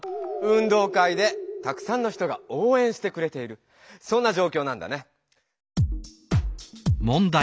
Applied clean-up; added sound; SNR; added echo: none; none; none; none.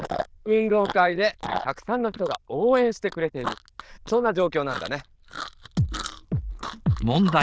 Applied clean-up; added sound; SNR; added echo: neural diffusion model UNIVERSE++.